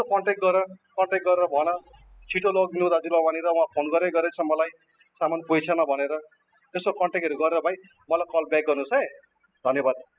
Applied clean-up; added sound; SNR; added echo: classical method spectral subtraction.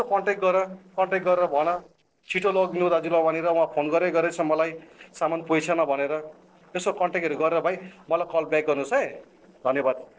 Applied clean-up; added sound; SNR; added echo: neural separator model SepFormer DNS4.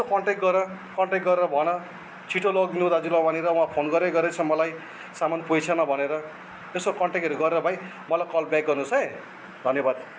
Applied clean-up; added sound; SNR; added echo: none; none; none; none.